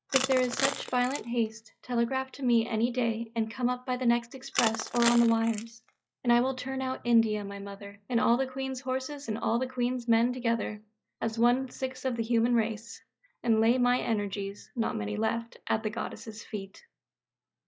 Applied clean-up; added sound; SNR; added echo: classical method log-MMSE.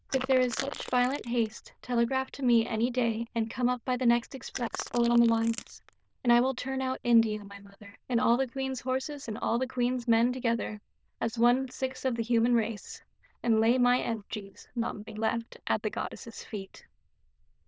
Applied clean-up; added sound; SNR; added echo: neural diffusion model UNIVERSE++.